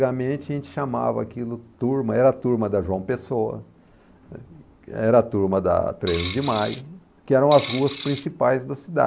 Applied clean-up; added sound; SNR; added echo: none; Coin (dropping); 9 dB; none.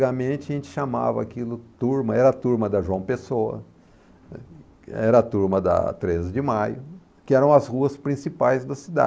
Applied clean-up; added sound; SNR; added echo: none; none; none; none.